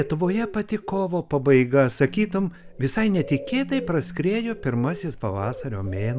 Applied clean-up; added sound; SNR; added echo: none; Telephone; 19 dB; none.